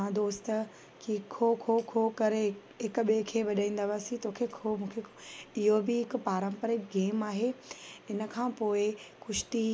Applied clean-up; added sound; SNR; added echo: none; none; none; none.